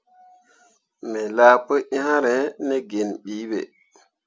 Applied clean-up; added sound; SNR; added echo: none; none; none; none.